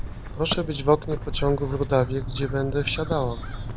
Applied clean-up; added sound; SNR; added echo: none; Bird; 6 dB; none.